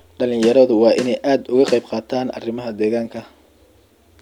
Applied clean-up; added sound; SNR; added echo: none; Snare drum; 16 dB; none.